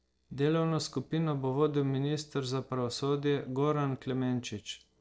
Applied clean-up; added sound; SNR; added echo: neural separator model SepFormer DNS4.